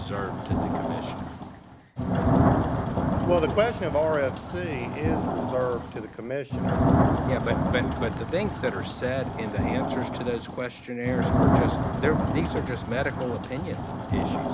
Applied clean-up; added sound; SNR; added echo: none; Thunder / Rain; -4 dB; none.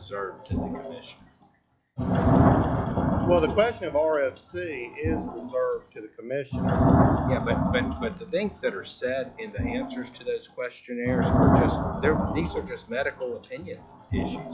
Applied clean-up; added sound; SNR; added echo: classical method log-MMSE.